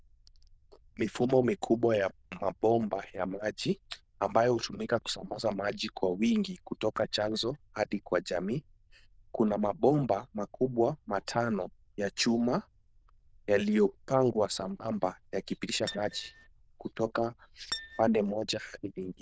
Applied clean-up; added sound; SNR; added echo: neural diffusion model UNIVERSE++.